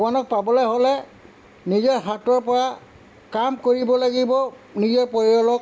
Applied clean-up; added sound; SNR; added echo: none; none; none; none.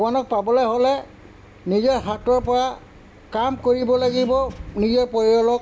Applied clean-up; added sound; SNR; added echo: none; Accelerating, revving, vroom; 19 dB; none.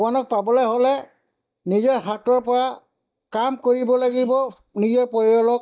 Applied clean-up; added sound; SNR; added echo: neural mask model DeepFilterNet 3.